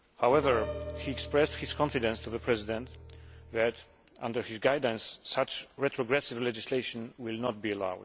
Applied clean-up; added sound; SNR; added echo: none; Piano; 10 dB; none.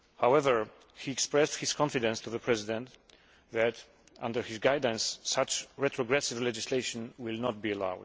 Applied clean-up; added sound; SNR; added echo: none; none; none; none.